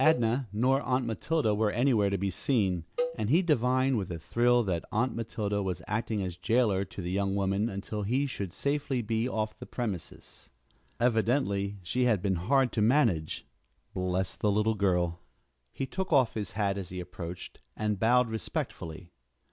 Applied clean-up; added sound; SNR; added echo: none; Cowbell; 10 dB; none.